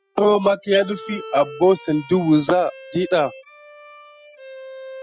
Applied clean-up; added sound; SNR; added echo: classical method spectral subtraction.